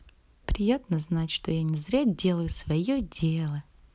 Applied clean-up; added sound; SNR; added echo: none; none; none; none.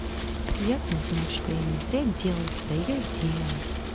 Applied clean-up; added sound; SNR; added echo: none; Musical instrument + Wind; 2 dB; none.